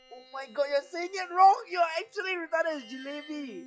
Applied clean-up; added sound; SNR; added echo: classical method log-MMSE.